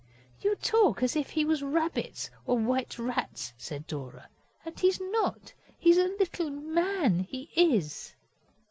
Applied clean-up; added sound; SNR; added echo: none; none; none; none.